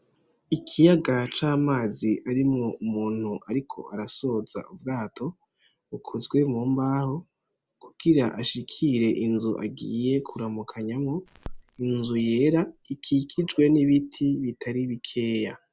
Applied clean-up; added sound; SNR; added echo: none; Crackle; 20 dB; none.